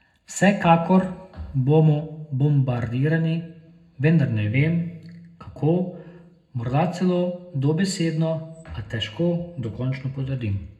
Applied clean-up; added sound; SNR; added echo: none; none; none; reverberation time 0.3 s.